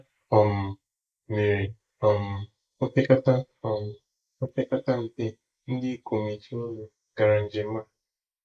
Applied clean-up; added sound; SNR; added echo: neural mask model Resemble Enhance denoiser.